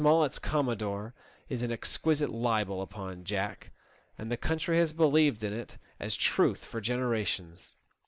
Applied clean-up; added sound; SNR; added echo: none; none; none; none.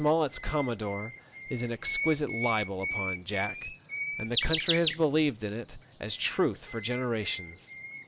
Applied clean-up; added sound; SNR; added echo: none; Bird; 6 dB; none.